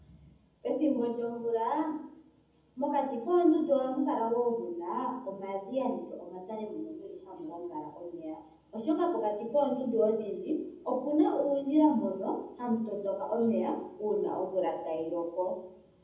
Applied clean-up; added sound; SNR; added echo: none; none; none; reverberation time 0.8 s.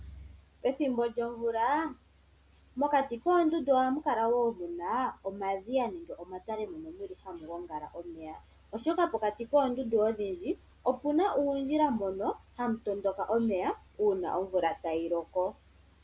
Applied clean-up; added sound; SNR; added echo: none; none; none; none.